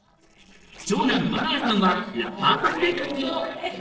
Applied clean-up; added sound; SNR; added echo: neural separator model SepFormer DNS4.